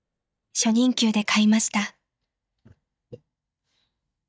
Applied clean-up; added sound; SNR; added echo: neural mask model DeepFilterNet 3.